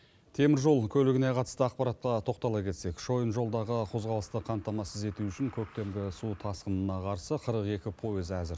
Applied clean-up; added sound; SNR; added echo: none; none; none; none.